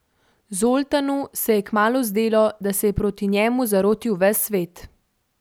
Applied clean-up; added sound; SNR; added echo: none; none; none; none.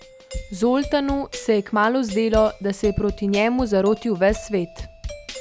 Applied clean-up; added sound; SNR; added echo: none; Doorbell + Drum / Drum kit; 14 dB; none.